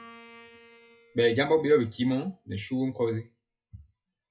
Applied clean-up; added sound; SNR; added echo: classical method WPE with log-MMSE.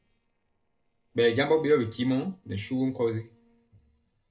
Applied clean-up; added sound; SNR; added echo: neural separator model SepFormer DNS4.